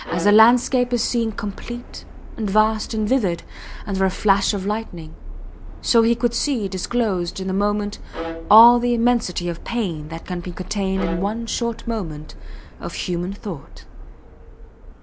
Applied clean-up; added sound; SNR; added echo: none; Subway, metro, underground + Bowed string instrument; 12 dB; none.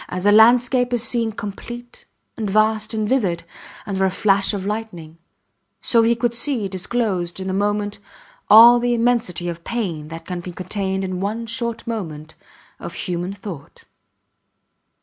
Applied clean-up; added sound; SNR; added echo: none; none; none; none.